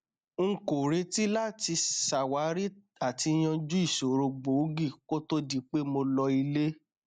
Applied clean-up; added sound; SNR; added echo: none; none; none; none.